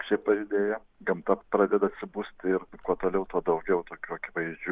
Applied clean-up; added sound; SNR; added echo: none; none; none; none.